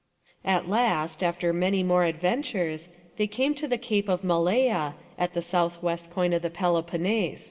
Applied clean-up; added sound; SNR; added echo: none; none; none; reverberation time 2.3 s.